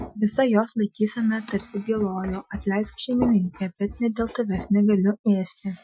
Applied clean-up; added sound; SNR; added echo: classical method Wiener filter.